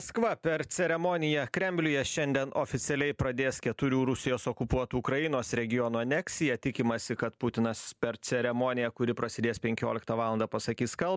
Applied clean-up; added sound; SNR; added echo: none; none; none; none.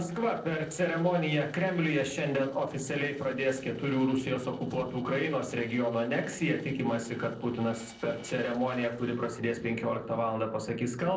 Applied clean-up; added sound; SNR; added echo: neural separator model SepFormer DNS4.